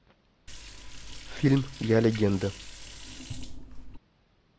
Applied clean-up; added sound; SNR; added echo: none; Liquid; 10 dB; none.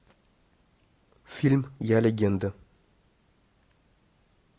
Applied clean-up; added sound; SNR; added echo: none; none; none; none.